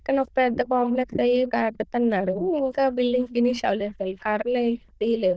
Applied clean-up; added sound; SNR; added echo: neural diffusion model UNIVERSE++.